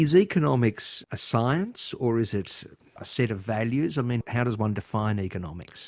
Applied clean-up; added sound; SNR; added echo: none; none; none; none.